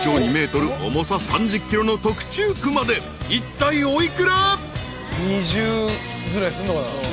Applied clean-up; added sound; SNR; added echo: none; none; none; none.